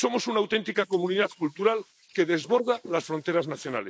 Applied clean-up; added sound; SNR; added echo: neural mask model Resemble Enhance denoiser.